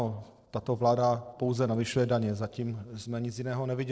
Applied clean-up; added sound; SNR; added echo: neural separator model SepFormer DNS4.